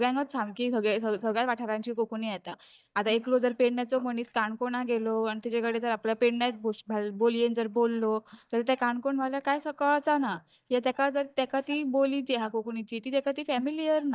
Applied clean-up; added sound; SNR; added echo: neural mask model DeepFilterNet 3.